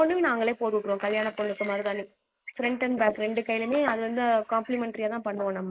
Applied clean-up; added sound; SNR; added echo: neural mask model Resemble Enhance denoiser.